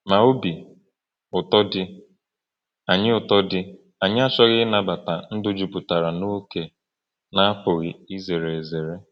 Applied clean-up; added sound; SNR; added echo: none; none; none; none.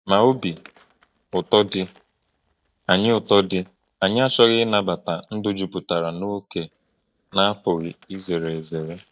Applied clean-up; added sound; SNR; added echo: neural mask model DeepFilterNet 3.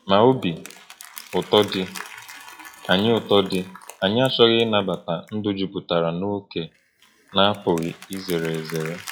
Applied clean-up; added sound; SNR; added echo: classical method log-MMSE.